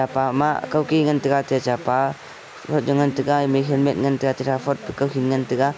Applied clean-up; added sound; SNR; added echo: none; none; none; none.